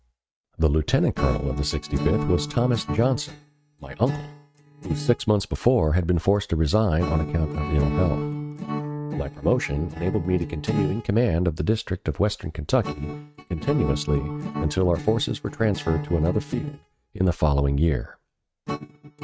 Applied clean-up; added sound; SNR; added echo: neural mask model RNNoise.